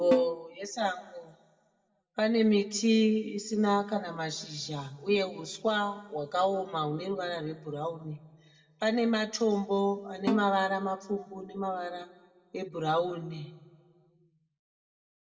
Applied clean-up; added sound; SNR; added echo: none; Snare drum; 7 dB; reverberation time 0.9 s.